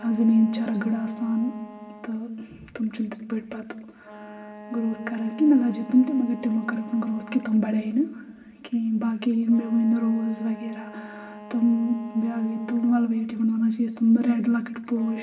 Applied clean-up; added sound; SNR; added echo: none; Wind instrument, woodwind instrument; 19 dB; reverberation time 2.5 s.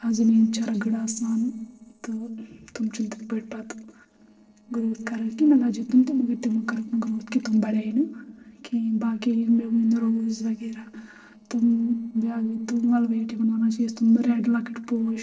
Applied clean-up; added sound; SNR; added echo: neural separator model SepFormer DNS4.